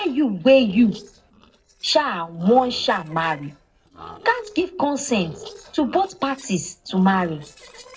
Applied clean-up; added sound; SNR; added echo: neural separator model SepFormer DNS4.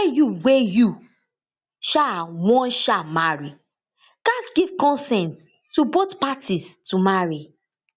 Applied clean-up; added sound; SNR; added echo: none; none; none; none.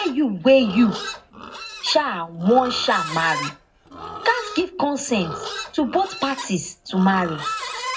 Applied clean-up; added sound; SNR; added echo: none; Livestock, farm animals, working animals; 10 dB; reverberation time 0.3 s.